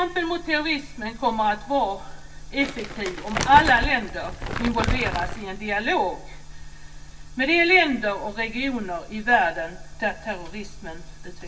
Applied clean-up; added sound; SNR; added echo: none; Crumpling, crinkling; 5 dB; reverberation time 0.2 s.